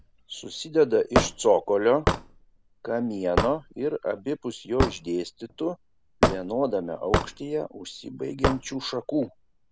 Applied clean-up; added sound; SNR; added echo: none; Hammer / Wood; 3 dB; none.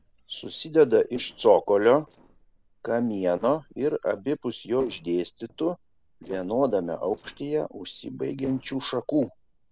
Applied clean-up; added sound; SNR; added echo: neural separator model SepFormer DNS4.